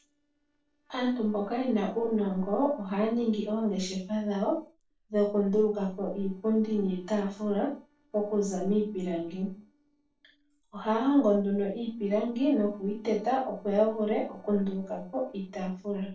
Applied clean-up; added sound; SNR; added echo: neural separator model SepFormer DNS4.